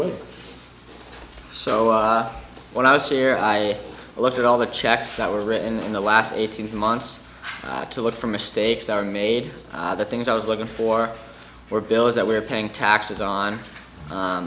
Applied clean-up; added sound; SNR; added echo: none; none; none; none.